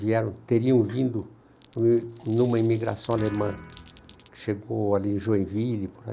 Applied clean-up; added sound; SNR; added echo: none; Guitar + Glass; 20 dB; none.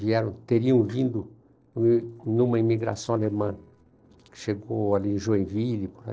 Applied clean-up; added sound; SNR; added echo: neural separator model SepFormer DNS4.